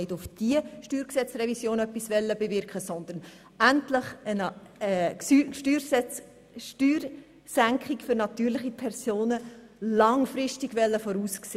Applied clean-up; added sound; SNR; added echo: none; none; none; none.